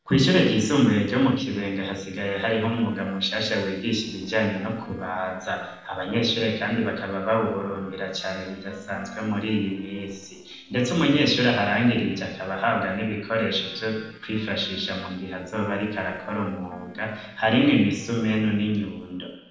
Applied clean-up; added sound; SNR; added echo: neural separator model SepFormer DNS4.